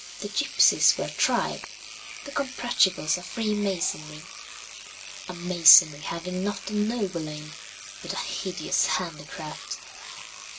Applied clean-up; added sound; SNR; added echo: none; Engine / Domestic sounds, home sounds; 13 dB; reverberation time 0.2 s.